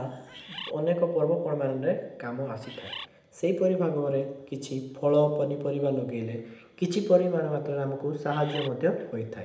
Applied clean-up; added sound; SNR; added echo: none; Bird; 13 dB; reverberation time 0.8 s.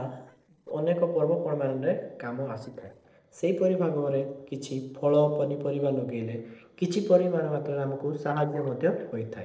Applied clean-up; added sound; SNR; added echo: neural separator model SepFormer DNS4.